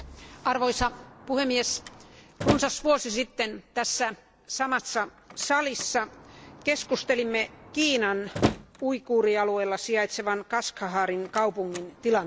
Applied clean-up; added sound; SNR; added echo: none; Slam; 10 dB; none.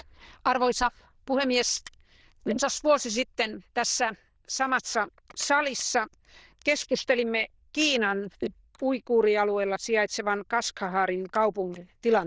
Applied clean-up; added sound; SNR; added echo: neural diffusion model UNIVERSE++.